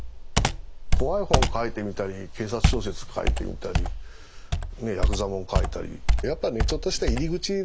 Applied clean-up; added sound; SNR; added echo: none; Computer keyboard; -5 dB; none.